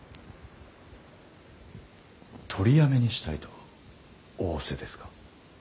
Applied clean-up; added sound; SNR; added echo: none; none; none; none.